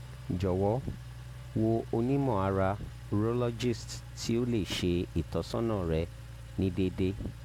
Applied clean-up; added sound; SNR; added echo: none; Engine; 13 dB; none.